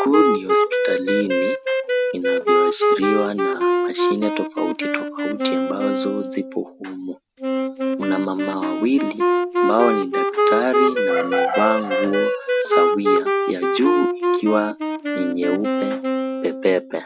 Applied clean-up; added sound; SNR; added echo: none; Wind instrument, woodwind instrument; -3 dB; none.